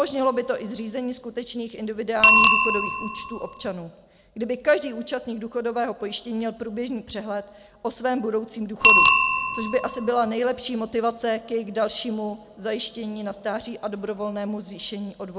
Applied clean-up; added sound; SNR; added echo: none; Bicycle bell; -1 dB; none.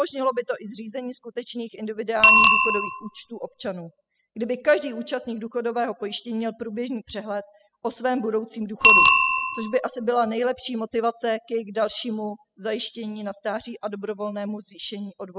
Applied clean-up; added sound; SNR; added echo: classical method spectral subtraction.